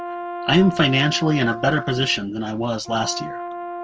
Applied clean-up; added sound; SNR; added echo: none; Brass instrument; 10 dB; none.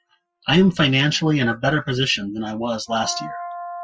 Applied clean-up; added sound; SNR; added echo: classical method Wiener filter.